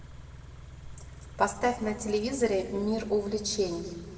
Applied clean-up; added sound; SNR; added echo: none; Idling / Car; 15 dB; reverberation time 1.7 s.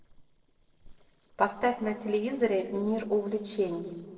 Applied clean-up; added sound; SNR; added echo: neural separator model SepFormer DNS4.